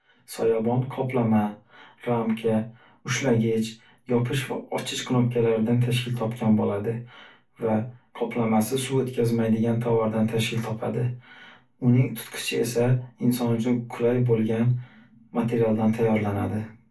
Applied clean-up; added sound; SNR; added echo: none; none; none; reverberation time 0.2 s.